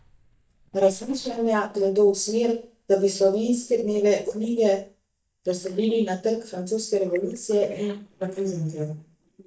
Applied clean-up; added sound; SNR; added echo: neural mask model DeepFilterNet 3.